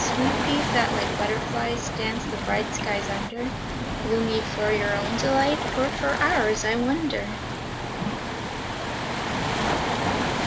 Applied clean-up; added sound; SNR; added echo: none; Waves, surf; 0 dB; none.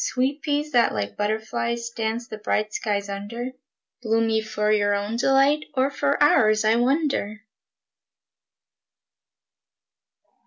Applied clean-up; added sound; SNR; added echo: none; none; none; none.